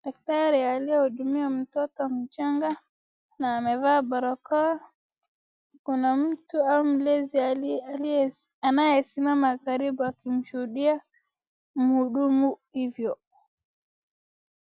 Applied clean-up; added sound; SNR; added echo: none; none; none; none.